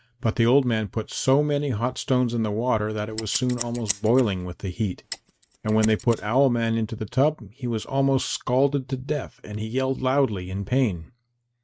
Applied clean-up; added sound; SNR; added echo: neural mask model RNNoise.